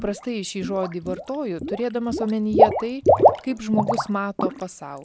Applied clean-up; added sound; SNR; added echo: none; Water / Liquid; -4 dB; none.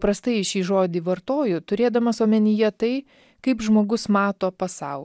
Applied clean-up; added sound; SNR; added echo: none; none; none; none.